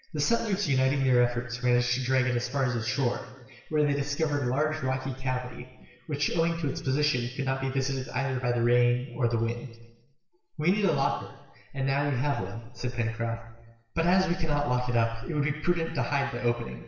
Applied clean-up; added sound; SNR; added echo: none; none; none; reverberation time 1.0 s.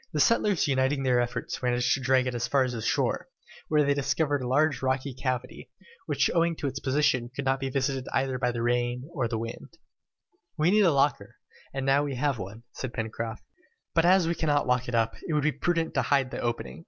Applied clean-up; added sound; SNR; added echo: none; none; none; none.